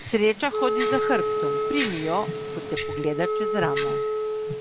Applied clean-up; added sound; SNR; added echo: none; Tick-tock + Wind instrument, woodwind instrument; -3 dB; none.